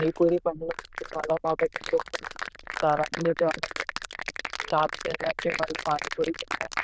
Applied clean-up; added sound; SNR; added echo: neural diffusion model UNIVERSE++.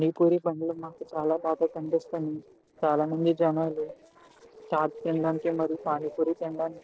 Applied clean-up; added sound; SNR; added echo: neural separator model SepFormer DNS4.